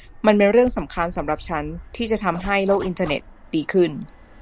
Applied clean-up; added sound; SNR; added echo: none; Zipper (clothing) + Fixed-wing aircraft, airplane; 16 dB; none.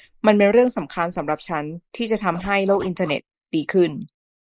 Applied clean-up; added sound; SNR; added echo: neural mask model Resemble Enhance denoiser.